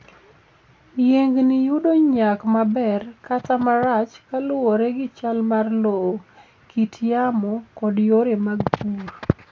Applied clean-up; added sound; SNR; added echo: none; none; none; none.